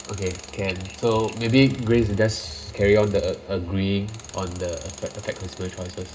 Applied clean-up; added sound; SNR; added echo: none; Tools; 19 dB; reverberation time 0.2 s.